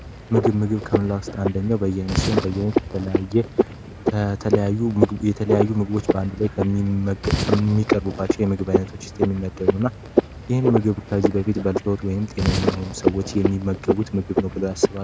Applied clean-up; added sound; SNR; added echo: none; Frog; 1 dB; none.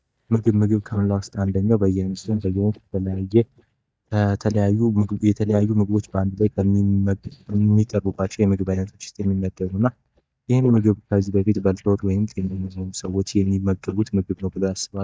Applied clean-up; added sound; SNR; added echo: neural mask model DeepFilterNet 3.